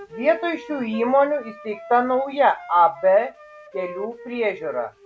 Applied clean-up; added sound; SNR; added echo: none; Wind instrument, woodwind instrument; 16 dB; none.